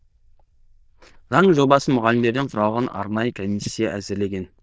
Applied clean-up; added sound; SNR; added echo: neural diffusion model UNIVERSE++.